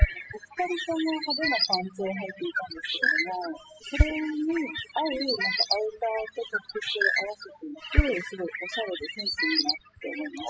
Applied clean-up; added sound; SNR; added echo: classical method spectral subtraction.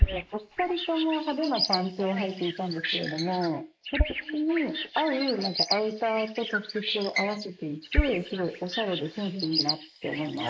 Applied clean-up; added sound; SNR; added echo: neural mask model Resemble Enhance denoiser.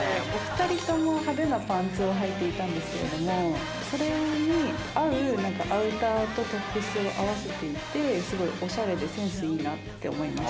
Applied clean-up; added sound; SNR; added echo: none; none; none; none.